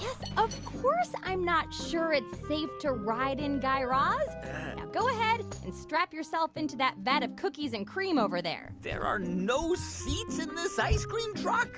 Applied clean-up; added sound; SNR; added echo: none; Wind instrument, woodwind instrument; 16 dB; none.